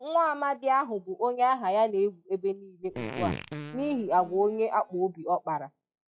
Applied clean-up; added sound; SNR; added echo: classical method log-MMSE.